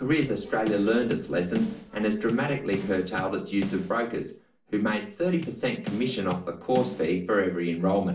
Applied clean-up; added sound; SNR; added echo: none; Bass drum / Snare drum; 11 dB; reverberation time 0.4 s.